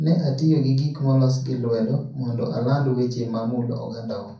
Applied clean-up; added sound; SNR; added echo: none; none; none; reverberation time 0.6 s.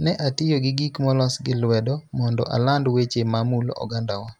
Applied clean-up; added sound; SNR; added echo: none; none; none; none.